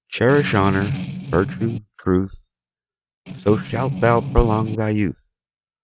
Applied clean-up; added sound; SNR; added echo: neural mask model RNNoise.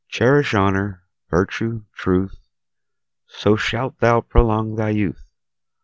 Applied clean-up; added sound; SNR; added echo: none; none; none; none.